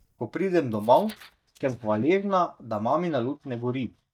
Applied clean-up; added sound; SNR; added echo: neural mask model DeepFilterNet 3.